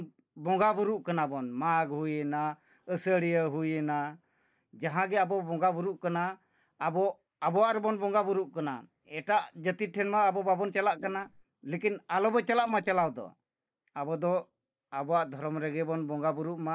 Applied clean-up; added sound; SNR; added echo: neural mask model Resemble Enhance denoiser.